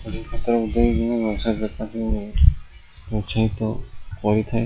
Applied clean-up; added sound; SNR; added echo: classical method log-MMSE.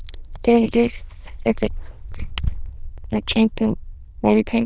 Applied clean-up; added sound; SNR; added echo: neural diffusion model UNIVERSE++.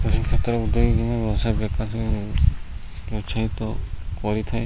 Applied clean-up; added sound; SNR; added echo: none; none; none; none.